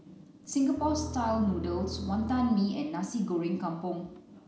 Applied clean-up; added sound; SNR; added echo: none; Bowed string instrument; 10 dB; none.